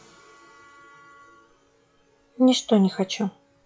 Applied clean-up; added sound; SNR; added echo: classical method log-MMSE.